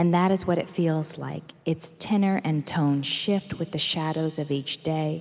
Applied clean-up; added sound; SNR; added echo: none; none; none; none.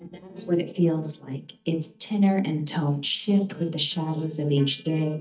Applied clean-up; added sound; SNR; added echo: neural mask model DeepFilterNet 3.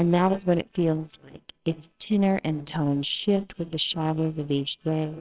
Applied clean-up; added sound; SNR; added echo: neural separator model SepFormer WHAMR!.